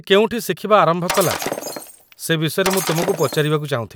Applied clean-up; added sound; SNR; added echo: none; Shatter; 8 dB; none.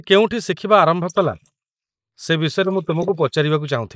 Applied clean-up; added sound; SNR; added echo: neural mask model Resemble Enhance denoiser.